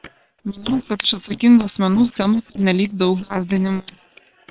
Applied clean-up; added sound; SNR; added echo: neural separator model SepFormer WHAM!.